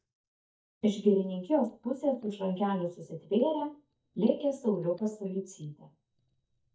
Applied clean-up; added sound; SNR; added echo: neural mask model DeepFilterNet 3.